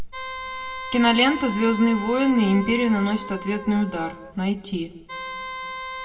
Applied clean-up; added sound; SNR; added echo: none; Wind instrument, woodwind instrument; 11 dB; reverberation time 1.0 s.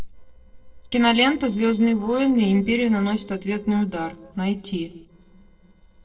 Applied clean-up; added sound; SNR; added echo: neural separator model SepFormer DNS4.